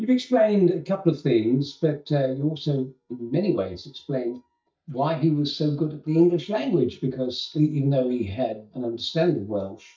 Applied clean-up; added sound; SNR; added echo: neural mask model DeepFilterNet 3.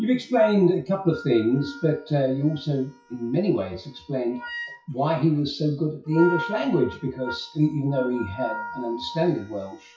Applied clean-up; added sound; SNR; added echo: classical method WPE with log-MMSE.